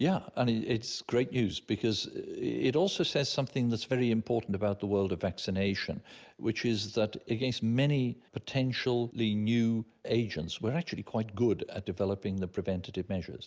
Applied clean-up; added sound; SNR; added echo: none; none; none; none.